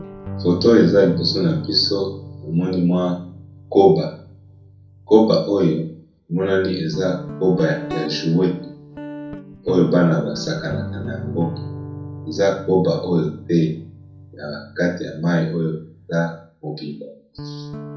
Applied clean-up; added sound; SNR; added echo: none; Guitar; 13 dB; reverberation time 0.5 s.